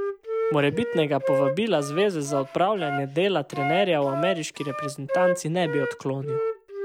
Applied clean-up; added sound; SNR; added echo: none; Wind instrument, woodwind instrument; 4 dB; none.